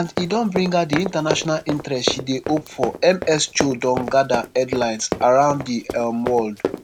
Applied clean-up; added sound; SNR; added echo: none; Run; 8 dB; none.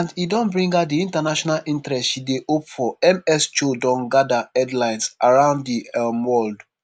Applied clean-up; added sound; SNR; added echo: none; none; none; none.